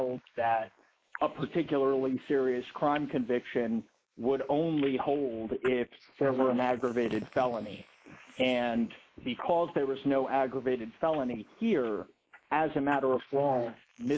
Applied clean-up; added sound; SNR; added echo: neural mask model Resemble Enhance denoiser.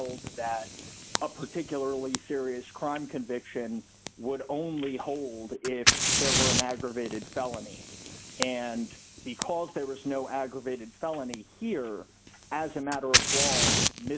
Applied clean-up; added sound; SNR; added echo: none; Fire; -2 dB; none.